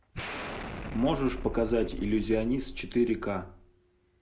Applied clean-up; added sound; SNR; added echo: none; Explosion; 8 dB; none.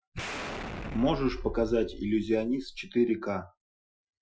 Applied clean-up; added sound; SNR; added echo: classical method Wiener filter.